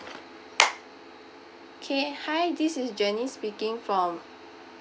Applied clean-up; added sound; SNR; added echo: none; none; none; none.